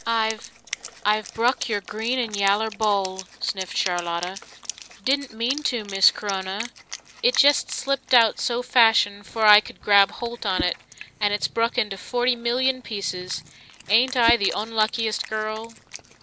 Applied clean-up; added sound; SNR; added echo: none; Whoosh, swoosh, swish + Wind instrument, woodwind instrument; 15 dB; none.